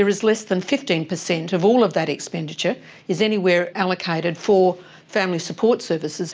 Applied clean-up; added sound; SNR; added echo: none; none; none; none.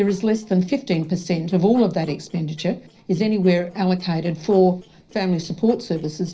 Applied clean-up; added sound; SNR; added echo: neural separator model SepFormer DNS4.